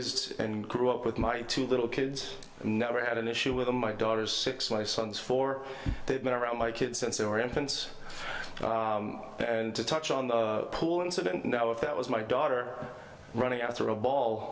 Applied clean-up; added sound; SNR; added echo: none; none; none; none.